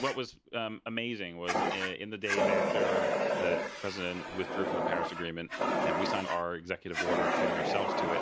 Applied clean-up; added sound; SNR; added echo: none; Fire; -4 dB; none.